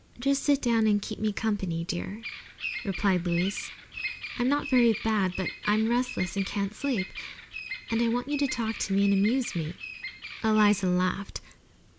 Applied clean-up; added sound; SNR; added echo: none; Bird vocalization, bird call, bird song; 13 dB; none.